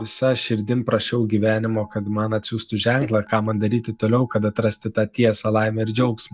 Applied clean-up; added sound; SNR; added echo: neural mask model DeepFilterNet 3.